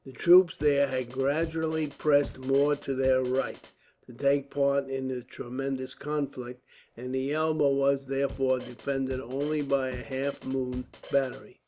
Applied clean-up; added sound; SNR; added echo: none; Drum kit; 16 dB; none.